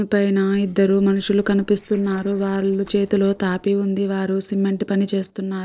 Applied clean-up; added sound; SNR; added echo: neural separator model SepFormer DNS4.